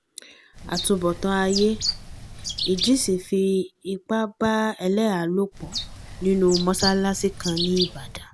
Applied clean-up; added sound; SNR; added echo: none; Bird; 7 dB; none.